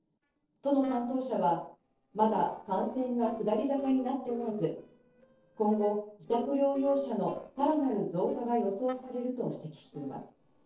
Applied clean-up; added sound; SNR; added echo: neural separator model SepFormer DNS4.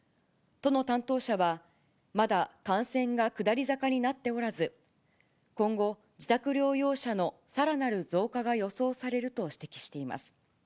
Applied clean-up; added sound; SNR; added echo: none; none; none; none.